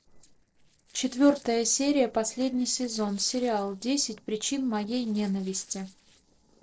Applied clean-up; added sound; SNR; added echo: neural separator model SepFormer DNS4.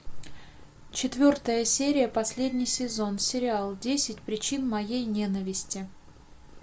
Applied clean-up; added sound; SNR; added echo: none; none; none; none.